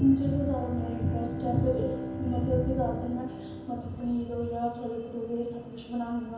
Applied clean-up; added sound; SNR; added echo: none; Bowed string instrument; 10 dB; reverberation time 0.9 s.